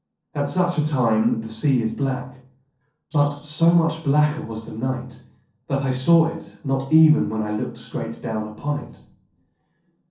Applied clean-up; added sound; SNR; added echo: neural separator model SepFormer DNS4.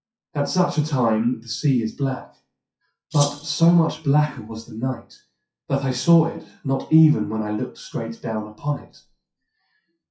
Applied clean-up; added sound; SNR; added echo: classical method WPE with log-MMSE.